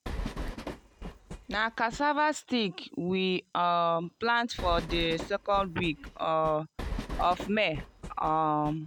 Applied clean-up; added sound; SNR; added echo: none; Train; 9 dB; none.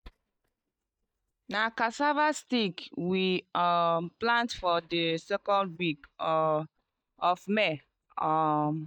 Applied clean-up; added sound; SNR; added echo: neural mask model DeepFilterNet 3.